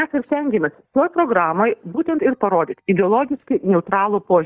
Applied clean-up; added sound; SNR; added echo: neural mask model DeepFilterNet 3.